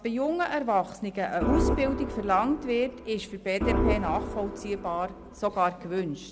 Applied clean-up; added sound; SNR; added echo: none; Organ; 2 dB; none.